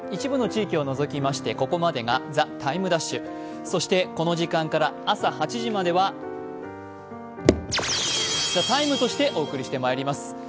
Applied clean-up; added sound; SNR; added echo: none; none; none; none.